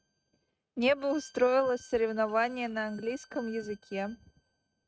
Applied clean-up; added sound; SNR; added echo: neural mask model RNNoise.